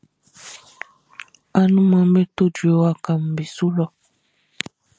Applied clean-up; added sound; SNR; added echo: none; none; none; none.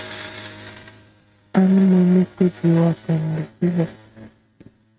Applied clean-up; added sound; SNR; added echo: neural mask model RNNoise.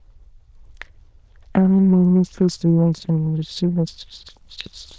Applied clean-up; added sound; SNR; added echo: neural diffusion model UNIVERSE++.